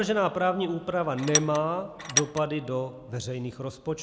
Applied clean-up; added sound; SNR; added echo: none; Tools; 3 dB; none.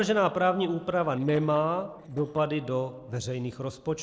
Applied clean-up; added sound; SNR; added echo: neural separator model SepFormer DNS4.